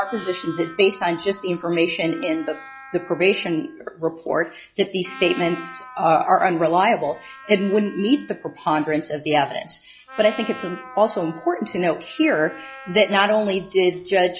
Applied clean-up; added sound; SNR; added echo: classical method log-MMSE.